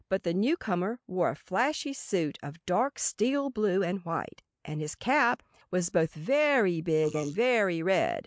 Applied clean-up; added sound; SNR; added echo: neural mask model Resemble Enhance denoiser.